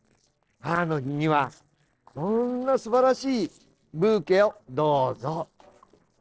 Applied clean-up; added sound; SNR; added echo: neural separator model SepFormer DNS4.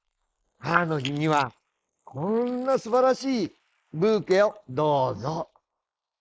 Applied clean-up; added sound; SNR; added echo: neural mask model Resemble Enhance denoiser.